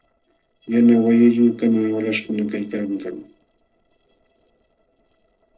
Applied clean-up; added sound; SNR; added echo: neural separator model SepFormer DNS4.